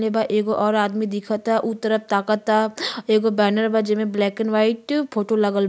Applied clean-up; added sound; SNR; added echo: none; none; none; none.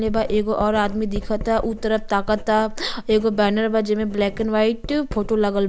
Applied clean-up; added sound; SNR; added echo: none; Writing; 10 dB; none.